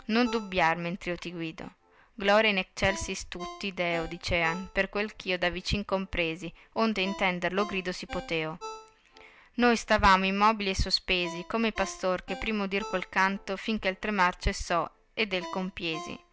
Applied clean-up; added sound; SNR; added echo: none; Ringtone; 18 dB; none.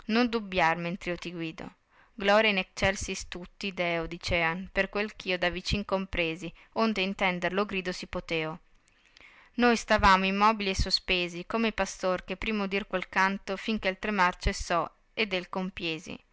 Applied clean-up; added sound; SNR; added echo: none; none; none; none.